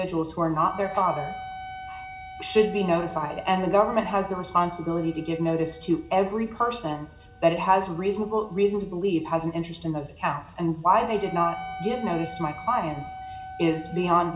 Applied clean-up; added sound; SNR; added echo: none; Wind instrument, woodwind instrument; 15 dB; reverberation time 0.7 s.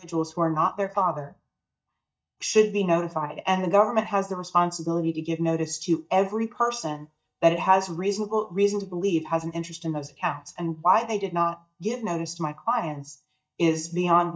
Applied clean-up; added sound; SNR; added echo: neural mask model DeepFilterNet 3.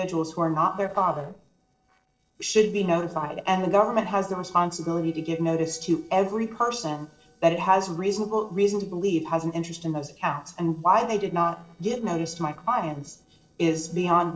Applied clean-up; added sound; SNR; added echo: neural separator model SepFormer DNS4.